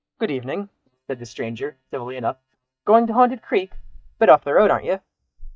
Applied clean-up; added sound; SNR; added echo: neural mask model DeepFilterNet 3.